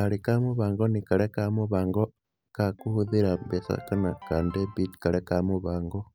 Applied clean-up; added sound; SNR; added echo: none; Ringtone; 20 dB; none.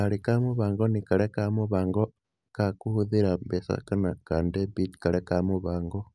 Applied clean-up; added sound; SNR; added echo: none; none; none; none.